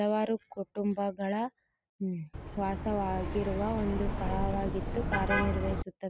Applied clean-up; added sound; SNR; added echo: none; Car passing by; 0 dB; none.